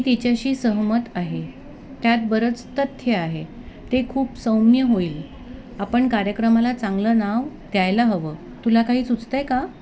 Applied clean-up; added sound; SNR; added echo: none; none; none; none.